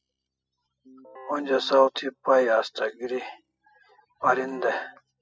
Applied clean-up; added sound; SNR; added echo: classical method spectral subtraction.